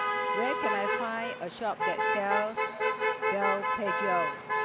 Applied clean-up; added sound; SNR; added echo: none; Motor vehicle (road); -4 dB; none.